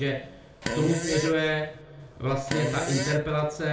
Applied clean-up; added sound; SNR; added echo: none; Fart; 7 dB; reverberation time 0.4 s.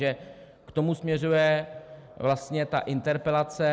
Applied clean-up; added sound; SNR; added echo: none; none; none; none.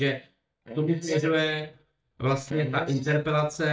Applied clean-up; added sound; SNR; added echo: neural mask model DeepFilterNet 3.